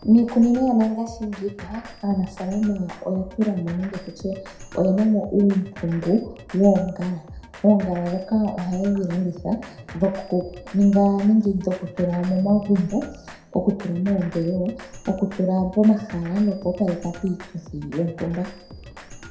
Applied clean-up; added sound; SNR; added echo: none; Drum kit; 19 dB; reverberation time 0.6 s.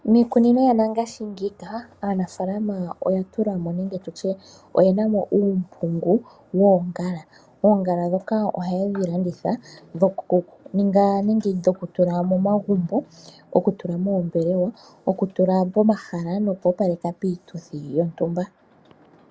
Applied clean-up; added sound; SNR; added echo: none; none; none; none.